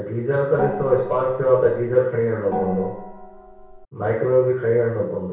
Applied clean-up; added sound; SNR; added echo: none; Gong; 12 dB; reverberation time 0.6 s.